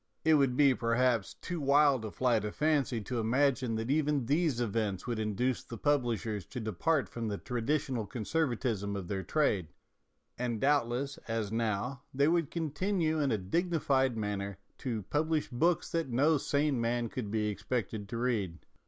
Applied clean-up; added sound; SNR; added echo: none; none; none; none.